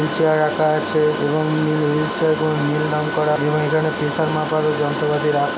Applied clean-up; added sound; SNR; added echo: none; none; none; none.